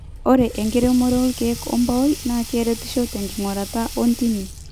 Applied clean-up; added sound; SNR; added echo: none; Sink (filling or washing) + Motorcycle; 12 dB; none.